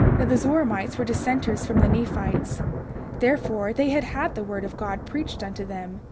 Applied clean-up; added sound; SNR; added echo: none; Thunder; 0 dB; none.